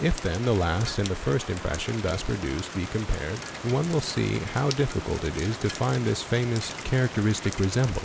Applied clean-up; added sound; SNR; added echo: none; Rain; 11 dB; none.